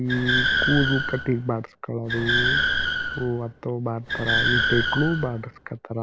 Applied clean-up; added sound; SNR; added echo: none; Car; -1 dB; none.